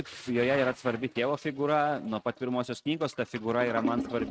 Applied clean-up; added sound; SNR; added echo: neural mask model RNNoise.